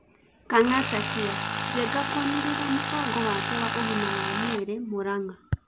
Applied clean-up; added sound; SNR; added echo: none; Tools; 0 dB; none.